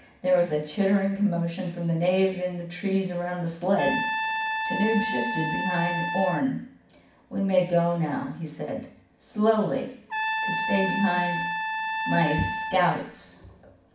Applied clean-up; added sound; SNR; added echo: none; Trumpet; 3 dB; reverberation time 0.6 s.